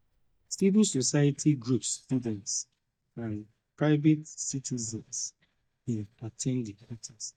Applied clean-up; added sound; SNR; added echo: neural mask model DeepFilterNet 3.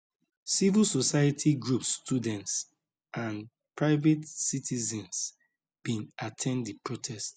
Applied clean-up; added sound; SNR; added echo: none; none; none; none.